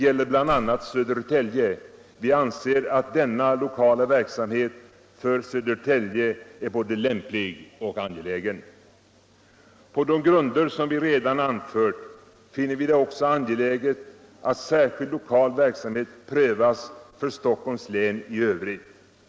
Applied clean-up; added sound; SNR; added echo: none; Slam; 17 dB; none.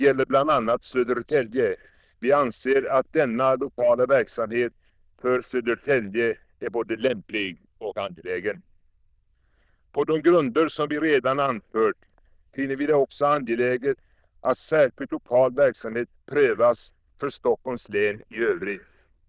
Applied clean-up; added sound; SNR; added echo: neural diffusion model UNIVERSE++.